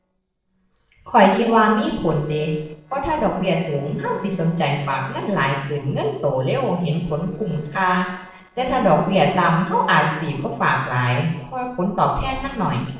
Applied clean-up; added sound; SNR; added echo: neural separator model SepFormer DNS4.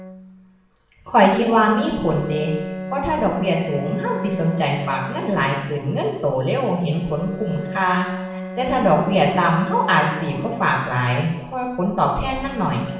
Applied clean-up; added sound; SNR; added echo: none; Bowed string instrument; 10 dB; reverberation time 0.9 s.